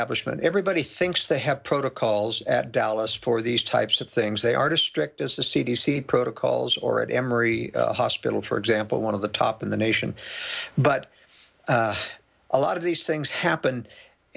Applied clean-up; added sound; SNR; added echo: none; none; none; none.